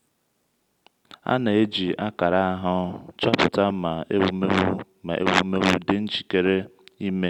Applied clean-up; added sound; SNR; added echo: none; none; none; none.